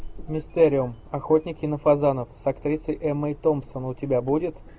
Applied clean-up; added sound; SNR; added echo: none; Engine starting / Car; 18 dB; none.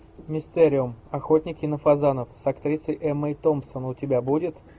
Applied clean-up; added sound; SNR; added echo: none; none; none; none.